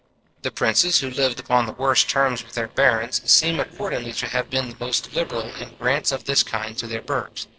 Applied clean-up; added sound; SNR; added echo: neural separator model SepFormer DNS4.